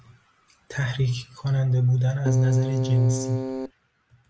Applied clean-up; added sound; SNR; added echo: none; Keyboard (musical); 5 dB; none.